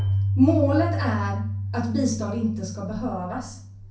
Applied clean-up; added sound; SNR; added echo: none; Keyboard (musical); 2 dB; reverberation time 0.6 s.